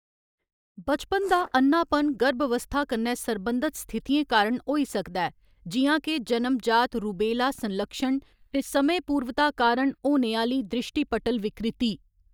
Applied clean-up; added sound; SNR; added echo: neural mask model DeepFilterNet 3.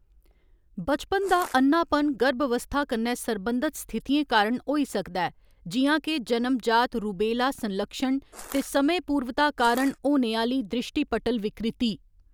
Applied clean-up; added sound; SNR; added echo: none; Crushing; 15 dB; none.